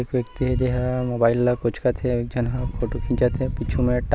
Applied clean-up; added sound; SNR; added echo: none; none; none; none.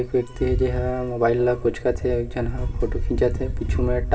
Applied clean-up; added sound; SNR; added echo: none; none; none; reverberation time 1.9 s.